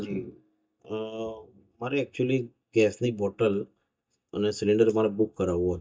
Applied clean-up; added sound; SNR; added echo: neural mask model DeepFilterNet 3.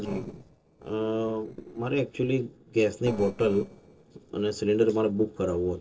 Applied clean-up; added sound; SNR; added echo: neural separator model SepFormer DNS4.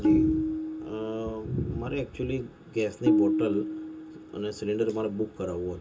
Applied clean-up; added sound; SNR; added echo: none; Tabla; -2 dB; reverberation time 0.2 s.